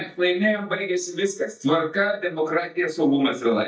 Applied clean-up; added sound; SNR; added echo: neural mask model DeepFilterNet 3.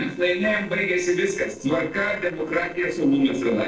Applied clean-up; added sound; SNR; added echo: neural separator model SepFormer DNS4.